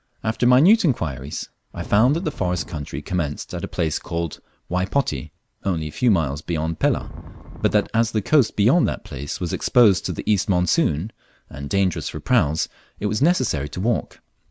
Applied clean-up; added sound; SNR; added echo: none; Wind; 12 dB; none.